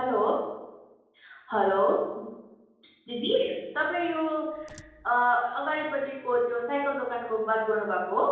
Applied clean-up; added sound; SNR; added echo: neural separator model SepFormer DNS4.